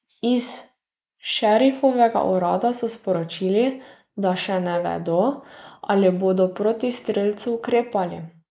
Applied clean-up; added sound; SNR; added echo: neural mask model Resemble Enhance denoiser.